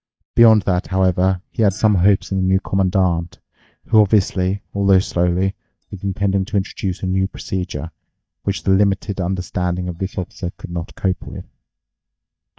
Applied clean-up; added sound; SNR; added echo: neural mask model DeepFilterNet 3.